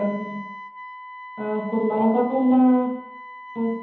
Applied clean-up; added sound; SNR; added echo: none; Wind instrument, woodwind instrument; 16 dB; reverberation time 1.3 s.